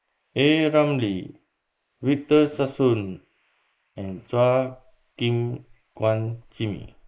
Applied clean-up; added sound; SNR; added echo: neural mask model Resemble Enhance denoiser.